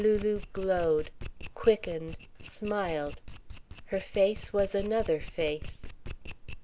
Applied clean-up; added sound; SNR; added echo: none; Domestic sounds, home sounds; 9 dB; none.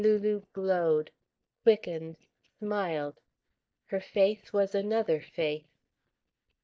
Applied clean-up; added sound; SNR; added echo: neural mask model DeepFilterNet 3.